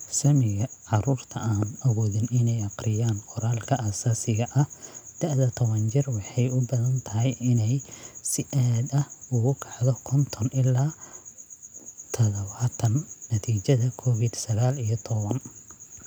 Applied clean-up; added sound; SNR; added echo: none; none; none; none.